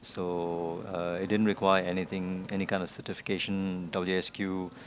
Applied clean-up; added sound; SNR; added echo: none; Motorcycle; 18 dB; none.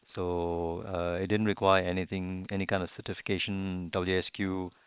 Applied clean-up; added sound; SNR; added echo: neural separator model SepFormer WHAM!.